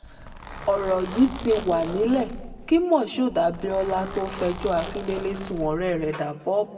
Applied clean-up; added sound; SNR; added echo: none; Zipper (clothing); 13 dB; reverberation time 1.3 s.